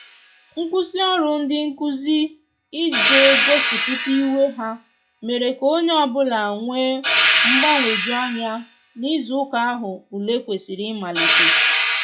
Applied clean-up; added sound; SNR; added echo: classical method log-MMSE.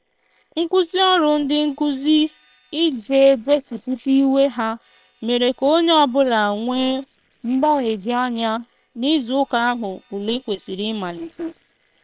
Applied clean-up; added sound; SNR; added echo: neural separator model SepFormer WHAM!.